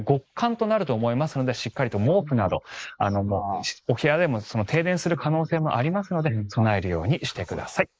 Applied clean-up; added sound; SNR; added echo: neural mask model Resemble Enhance denoiser.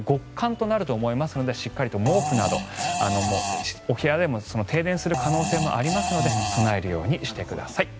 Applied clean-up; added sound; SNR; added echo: none; Fart; 4 dB; none.